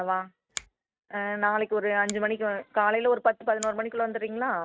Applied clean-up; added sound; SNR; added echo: neural mask model RNNoise.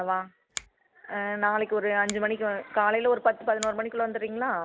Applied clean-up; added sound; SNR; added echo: none; Finger snapping; 18 dB; none.